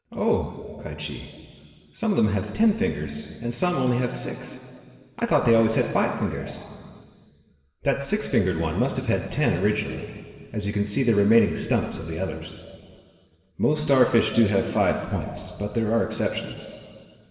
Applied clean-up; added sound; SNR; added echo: none; none; none; reverberation time 2.5 s.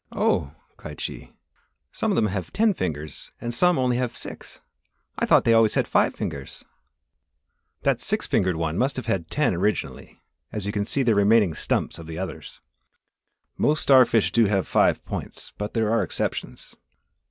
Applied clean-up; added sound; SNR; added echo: none; none; none; none.